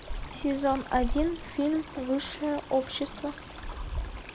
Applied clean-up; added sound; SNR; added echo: none; Stream; 8 dB; none.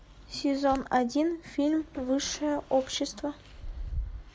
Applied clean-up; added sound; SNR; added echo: none; none; none; none.